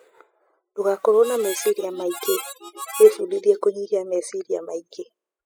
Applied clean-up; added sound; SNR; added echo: classical method spectral subtraction.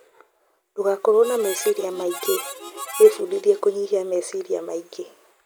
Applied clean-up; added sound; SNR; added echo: none; Harmonica; 12 dB; none.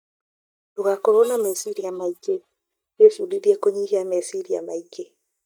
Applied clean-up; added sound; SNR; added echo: neural mask model DeepFilterNet 3.